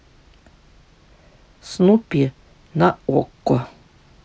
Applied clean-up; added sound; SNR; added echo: none; none; none; none.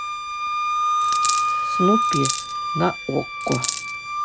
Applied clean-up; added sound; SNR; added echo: none; Coin (dropping) + Wind instrument, woodwind instrument; -4 dB; none.